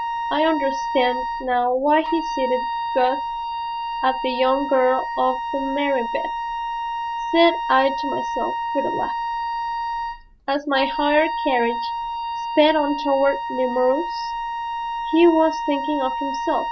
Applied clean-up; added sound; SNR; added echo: none; Wind instrument, woodwind instrument; 4 dB; none.